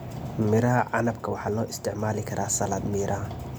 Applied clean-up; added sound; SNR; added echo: none; none; none; none.